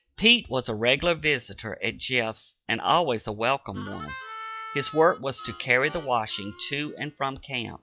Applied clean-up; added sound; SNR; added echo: classical method log-MMSE.